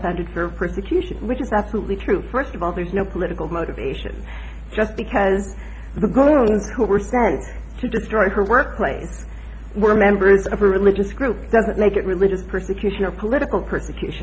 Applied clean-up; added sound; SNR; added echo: none; none; none; none.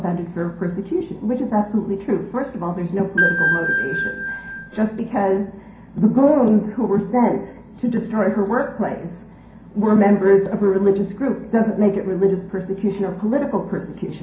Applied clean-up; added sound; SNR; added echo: none; Ringtone / Bell; 1 dB; reverberation time 0.5 s.